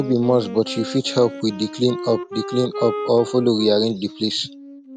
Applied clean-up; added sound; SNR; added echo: none; Wind instrument, woodwind instrument; 11 dB; none.